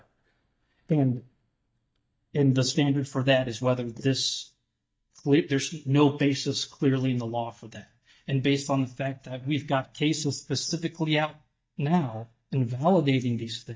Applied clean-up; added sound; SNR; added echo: neural mask model DeepFilterNet 3.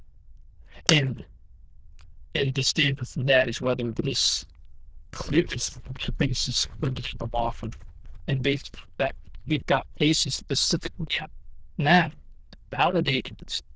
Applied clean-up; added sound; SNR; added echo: neural diffusion model UNIVERSE++.